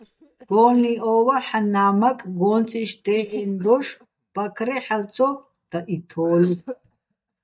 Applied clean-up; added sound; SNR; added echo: neural mask model DeepFilterNet 3.